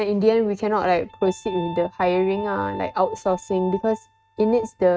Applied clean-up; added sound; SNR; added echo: neural mask model RNNoise.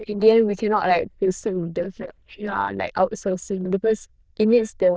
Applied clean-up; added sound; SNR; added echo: neural diffusion model UNIVERSE++.